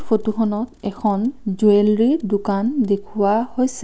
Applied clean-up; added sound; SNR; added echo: none; none; none; none.